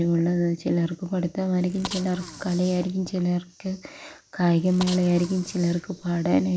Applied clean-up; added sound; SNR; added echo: none; Bicycle; 16 dB; none.